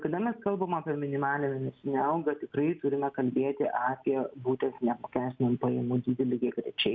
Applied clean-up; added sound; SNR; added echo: none; none; none; none.